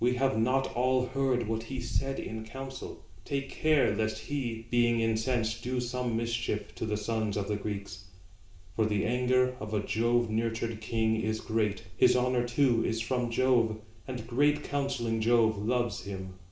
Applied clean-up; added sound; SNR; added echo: none; none; none; reverberation time 0.5 s.